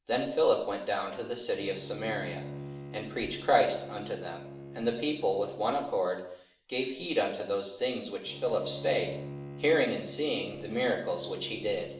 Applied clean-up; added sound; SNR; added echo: none; Bowed string instrument; 14 dB; reverberation time 0.6 s.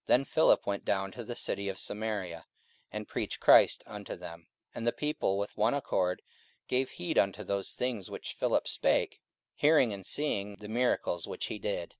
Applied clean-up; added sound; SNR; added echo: none; none; none; none.